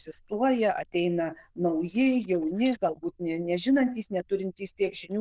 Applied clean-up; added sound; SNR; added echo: neural diffusion model UNIVERSE++.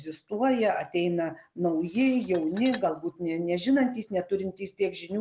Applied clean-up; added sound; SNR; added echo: none; Tools; 20 dB; none.